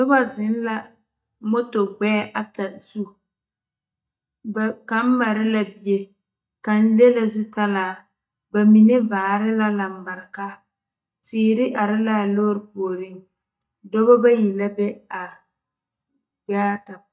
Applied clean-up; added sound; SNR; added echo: neural mask model DeepFilterNet 3.